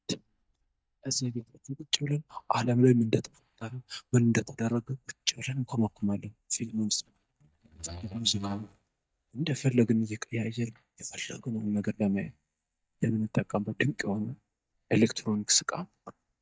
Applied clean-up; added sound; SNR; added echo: neural mask model DeepFilterNet 3.